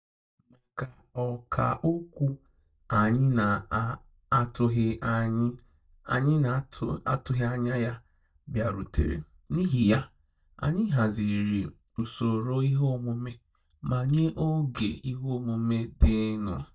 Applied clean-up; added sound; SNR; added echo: neural mask model DeepFilterNet 3.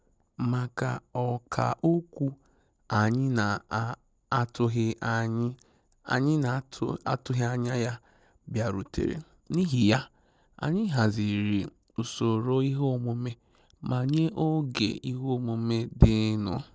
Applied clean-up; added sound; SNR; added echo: none; none; none; none.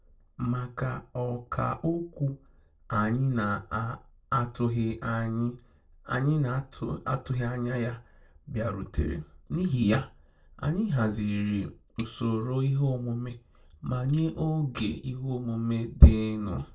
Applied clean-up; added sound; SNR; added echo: none; Bicycle bell; 7 dB; reverberation time 0.2 s.